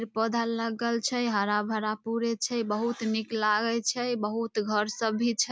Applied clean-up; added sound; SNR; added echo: none; none; none; none.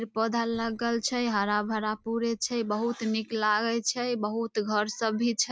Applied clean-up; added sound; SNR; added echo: neural separator model SepFormer DNS4.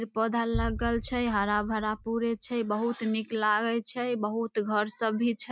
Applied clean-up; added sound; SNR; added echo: neural mask model RNNoise.